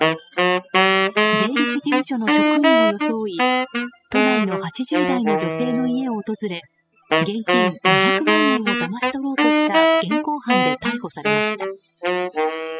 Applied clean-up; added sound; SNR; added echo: classical method spectral subtraction.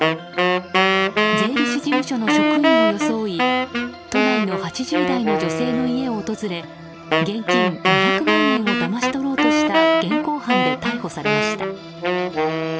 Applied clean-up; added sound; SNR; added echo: none; Wind instrument, woodwind instrument; -4 dB; none.